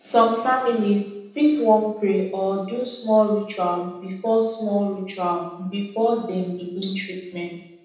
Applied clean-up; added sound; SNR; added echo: none; none; none; reverberation time 0.8 s.